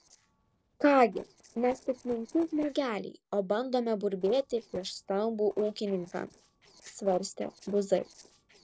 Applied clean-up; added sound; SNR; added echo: neural separator model SepFormer DNS4.